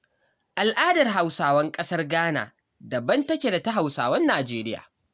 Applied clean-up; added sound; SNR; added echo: none; none; none; none.